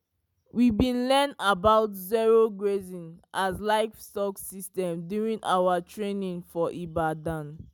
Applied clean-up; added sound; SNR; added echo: none; none; none; none.